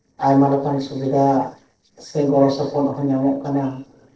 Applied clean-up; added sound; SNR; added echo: neural separator model SepFormer DNS4.